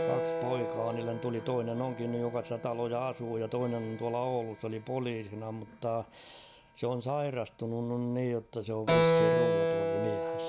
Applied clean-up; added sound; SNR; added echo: none; Keyboard (musical); 0 dB; none.